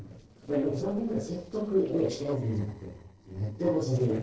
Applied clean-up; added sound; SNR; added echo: neural separator model SepFormer DNS4.